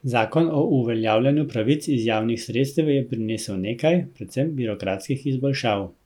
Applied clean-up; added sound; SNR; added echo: none; none; none; none.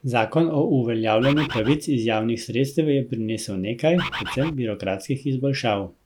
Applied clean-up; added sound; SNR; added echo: none; Bird; 8 dB; none.